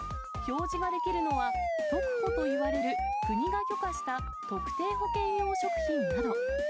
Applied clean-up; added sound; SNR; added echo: none; Siren; -3 dB; none.